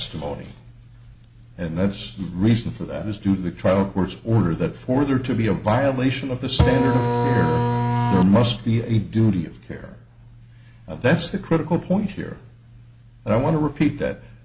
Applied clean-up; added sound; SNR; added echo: none; Printer; -3 dB; none.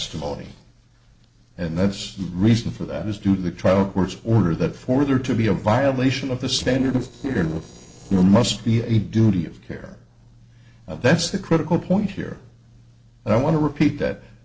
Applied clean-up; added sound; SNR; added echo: neural separator model SepFormer DNS4.